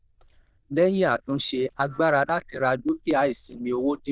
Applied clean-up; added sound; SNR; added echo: neural diffusion model UNIVERSE++.